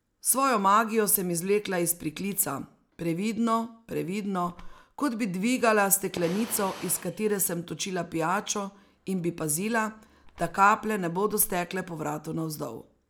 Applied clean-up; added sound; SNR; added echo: none; Bird + Fire; 15 dB; none.